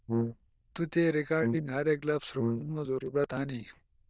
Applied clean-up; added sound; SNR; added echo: neural diffusion model UNIVERSE++.